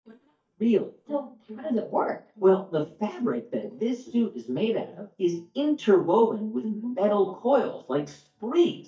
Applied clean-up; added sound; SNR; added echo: neural mask model DeepFilterNet 3.